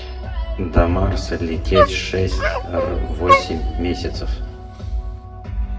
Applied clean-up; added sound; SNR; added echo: none; Dog; 1 dB; reverberation time 2.9 s.